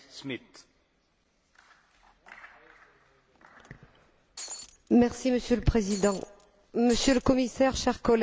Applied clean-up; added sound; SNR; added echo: none; Shatter; 13 dB; none.